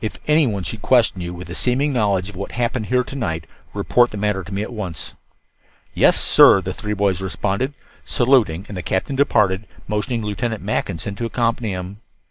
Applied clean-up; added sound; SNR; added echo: none; none; none; none.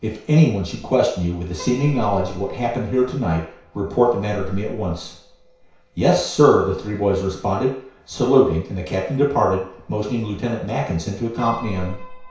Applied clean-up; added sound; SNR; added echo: none; Piano; 17 dB; reverberation time 0.6 s.